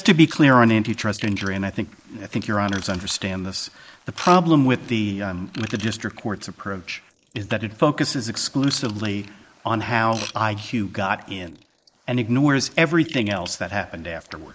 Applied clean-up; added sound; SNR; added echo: neural mask model Resemble Enhance denoiser.